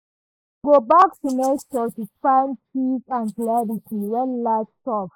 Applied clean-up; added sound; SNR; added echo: neural mask model Resemble Enhance denoiser.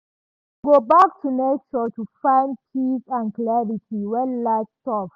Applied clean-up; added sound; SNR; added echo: none; none; none; none.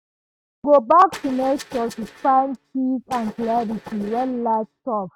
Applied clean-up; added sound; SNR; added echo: neural mask model RNNoise.